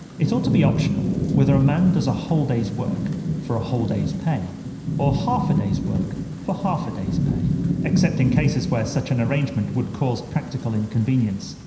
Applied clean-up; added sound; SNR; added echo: none; Rain / Thunderstorm; 1 dB; reverberation time 0.9 s.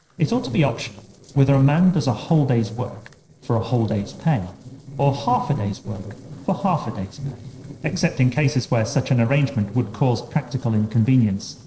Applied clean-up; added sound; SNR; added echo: neural separator model SepFormer DNS4.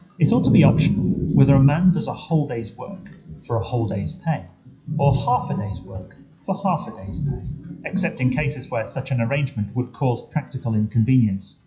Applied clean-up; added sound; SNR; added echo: classical method WPE with log-MMSE.